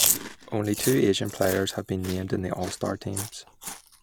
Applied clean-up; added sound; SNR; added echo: none; Chewing, mastication; 5 dB; none.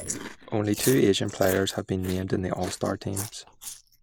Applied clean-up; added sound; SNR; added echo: neural mask model Resemble Enhance denoiser.